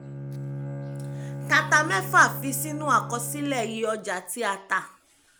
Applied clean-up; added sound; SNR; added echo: none; Bowed string instrument; 10 dB; none.